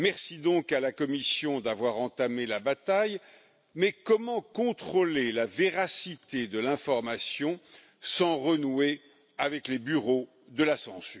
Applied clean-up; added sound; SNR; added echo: none; none; none; none.